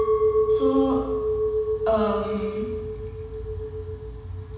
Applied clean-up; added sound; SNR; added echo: none; Chink, clink; -3 dB; reverberation time 1.1 s.